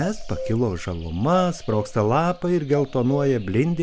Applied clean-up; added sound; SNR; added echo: none; none; none; none.